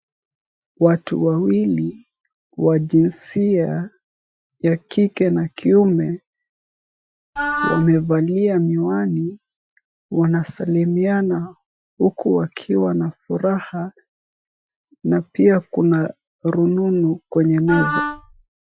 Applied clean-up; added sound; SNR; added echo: classical method Wiener filter.